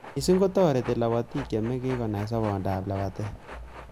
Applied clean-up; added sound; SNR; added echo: none; Train; 16 dB; none.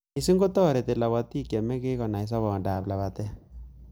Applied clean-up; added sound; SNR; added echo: none; none; none; none.